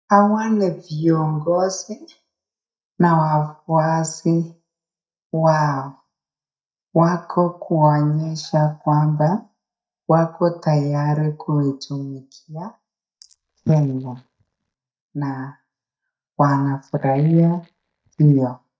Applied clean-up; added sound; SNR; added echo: neural mask model DeepFilterNet 3.